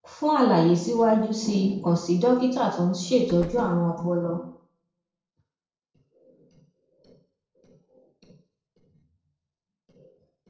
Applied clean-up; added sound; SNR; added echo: neural separator model SepFormer DNS4.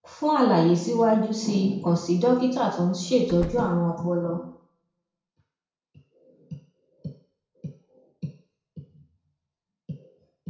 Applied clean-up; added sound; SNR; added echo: none; Slam; 14 dB; reverberation time 0.6 s.